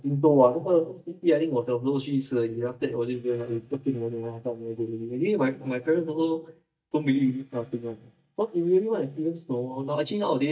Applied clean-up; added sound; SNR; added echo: neural mask model DeepFilterNet 3.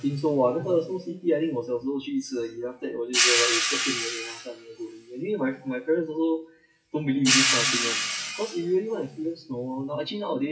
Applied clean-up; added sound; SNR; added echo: classical method WPE with log-MMSE.